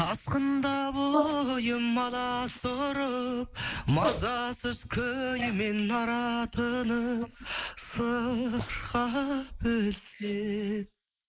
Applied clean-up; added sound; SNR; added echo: neural mask model Resemble Enhance denoiser.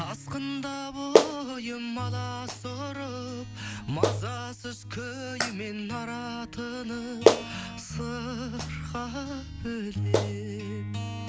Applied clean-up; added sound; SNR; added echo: none; Clapping; -2 dB; none.